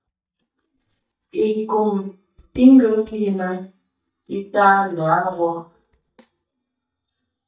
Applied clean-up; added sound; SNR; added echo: neural mask model DeepFilterNet 3.